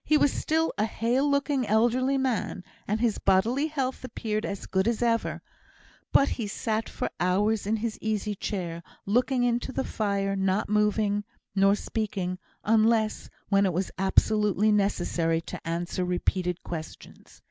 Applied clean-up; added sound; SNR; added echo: none; none; none; none.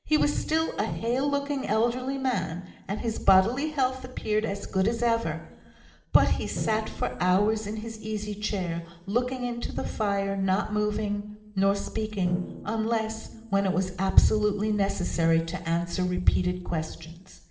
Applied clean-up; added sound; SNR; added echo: neural separator model SepFormer DNS4.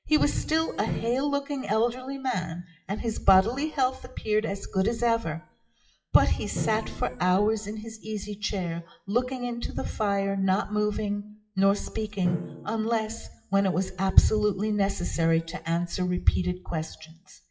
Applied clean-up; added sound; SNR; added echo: classical method WPE with log-MMSE.